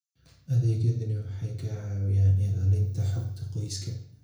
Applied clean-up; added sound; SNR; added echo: none; none; none; reverberation time 0.5 s.